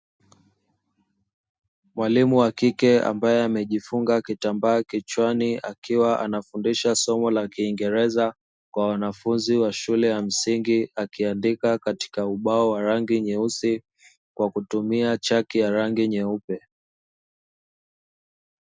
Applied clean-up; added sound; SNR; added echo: none; none; none; none.